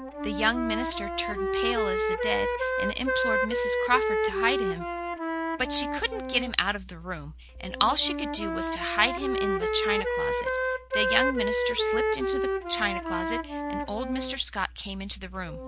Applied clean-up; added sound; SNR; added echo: none; Wind instrument, woodwind instrument; -2 dB; none.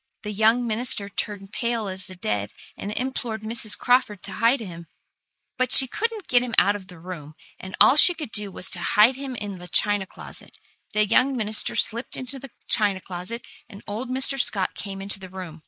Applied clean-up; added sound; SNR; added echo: neural mask model Resemble Enhance denoiser.